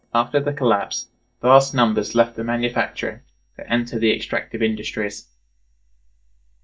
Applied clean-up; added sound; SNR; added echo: neural mask model DeepFilterNet 3.